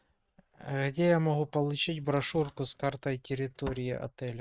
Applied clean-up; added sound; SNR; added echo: neural mask model RNNoise.